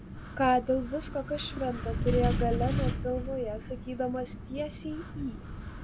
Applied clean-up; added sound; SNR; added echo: none; Wind; 2 dB; none.